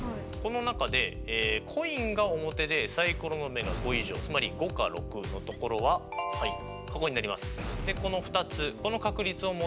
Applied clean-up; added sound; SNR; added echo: none; Boom; 13 dB; none.